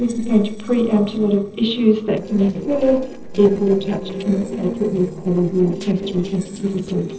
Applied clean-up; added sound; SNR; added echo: neural separator model SepFormer DNS4.